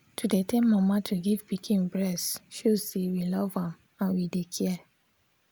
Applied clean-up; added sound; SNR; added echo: none; none; none; none.